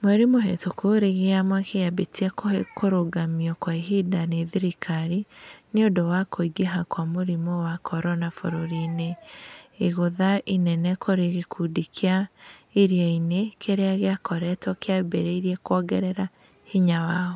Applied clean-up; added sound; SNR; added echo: none; none; none; none.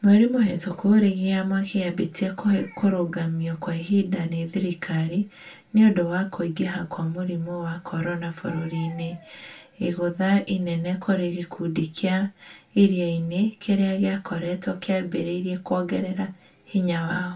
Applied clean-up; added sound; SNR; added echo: none; none; none; reverberation time 0.2 s.